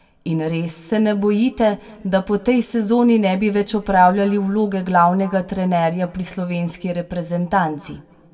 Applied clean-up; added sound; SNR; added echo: none; none; none; reverberation time 1.2 s.